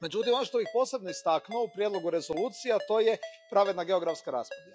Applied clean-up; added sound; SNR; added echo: classical method log-MMSE.